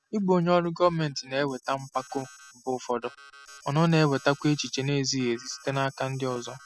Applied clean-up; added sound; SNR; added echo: classical method spectral subtraction.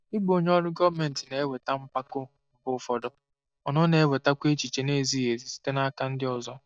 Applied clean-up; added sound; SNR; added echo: neural mask model DeepFilterNet 3.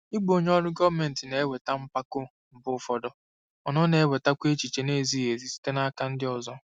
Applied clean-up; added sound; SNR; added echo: none; none; none; none.